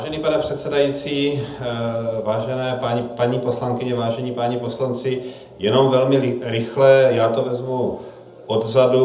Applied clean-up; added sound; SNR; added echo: none; none; none; reverberation time 0.7 s.